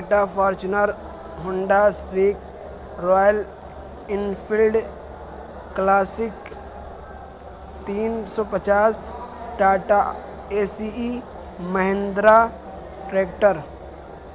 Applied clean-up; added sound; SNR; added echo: none; none; none; none.